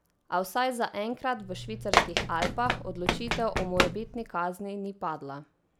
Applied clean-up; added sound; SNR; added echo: none; Run; -2 dB; none.